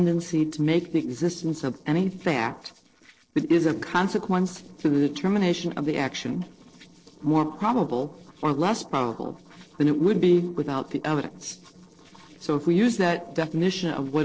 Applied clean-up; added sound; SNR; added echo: neural separator model SepFormer DNS4.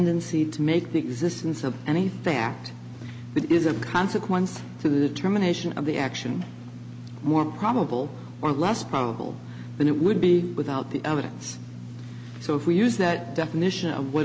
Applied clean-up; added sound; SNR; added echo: none; none; none; none.